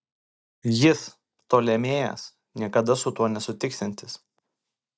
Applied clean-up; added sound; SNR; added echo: neural mask model DeepFilterNet 3.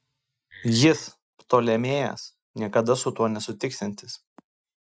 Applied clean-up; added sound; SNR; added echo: classical method Wiener filter.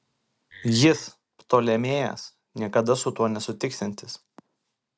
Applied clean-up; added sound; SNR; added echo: none; Wood; 19 dB; none.